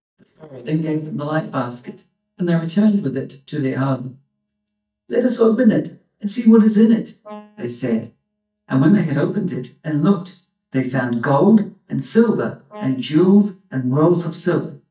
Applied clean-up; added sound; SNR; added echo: neural mask model DeepFilterNet 3.